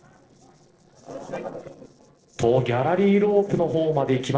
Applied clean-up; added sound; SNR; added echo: neural separator model SepFormer DNS4.